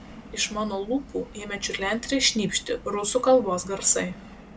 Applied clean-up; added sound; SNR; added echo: none; Subway, metro, underground; 18 dB; none.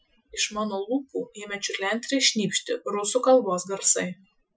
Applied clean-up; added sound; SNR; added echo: classical method Wiener filter.